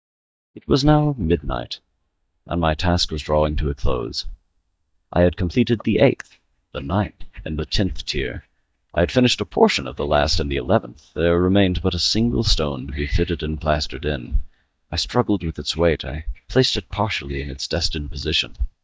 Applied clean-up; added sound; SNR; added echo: neural mask model DeepFilterNet 3.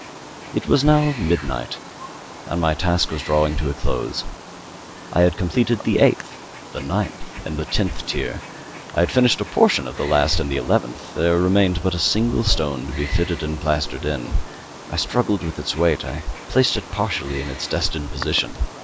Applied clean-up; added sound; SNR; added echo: none; Wild animals; 15 dB; none.